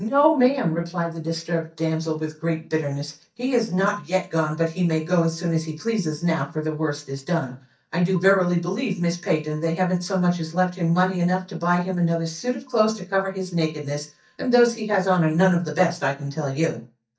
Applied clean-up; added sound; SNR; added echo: neural mask model DeepFilterNet 3.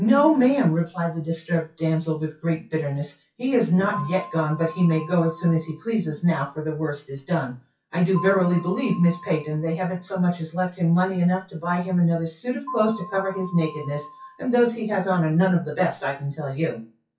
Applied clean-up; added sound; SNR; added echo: classical method WPE with log-MMSE.